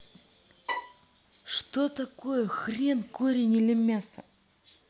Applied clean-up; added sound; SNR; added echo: none; Bowed string instrument; 8 dB; none.